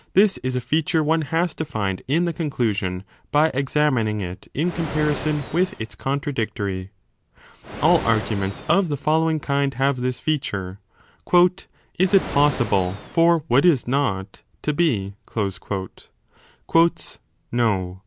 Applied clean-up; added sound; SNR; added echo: none; Animal; 1 dB; none.